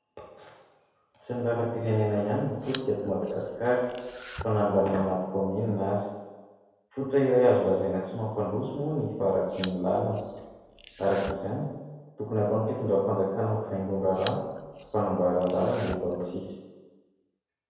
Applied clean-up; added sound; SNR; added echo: none; Domestic sounds, home sounds; 16 dB; reverberation time 1.2 s.